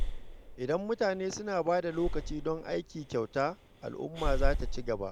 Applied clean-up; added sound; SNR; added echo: none; Breathing; 2 dB; none.